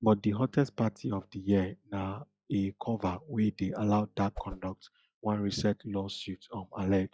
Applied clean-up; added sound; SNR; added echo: classical method log-MMSE.